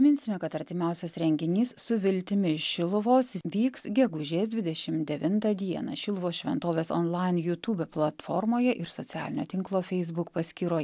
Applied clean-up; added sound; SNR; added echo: none; none; none; none.